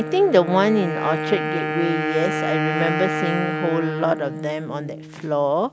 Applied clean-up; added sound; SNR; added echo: none; Wind instrument, woodwind instrument; 4 dB; none.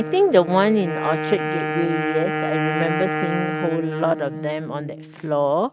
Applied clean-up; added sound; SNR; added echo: neural mask model RNNoise.